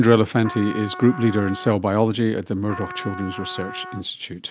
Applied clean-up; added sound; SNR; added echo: none; Trumpet; 15 dB; none.